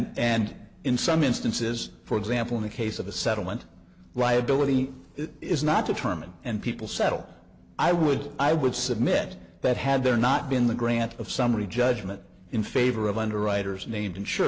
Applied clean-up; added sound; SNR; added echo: none; none; none; none.